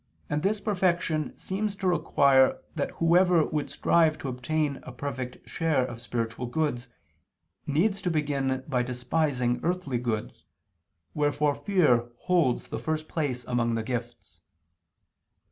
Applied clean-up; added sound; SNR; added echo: none; none; none; none.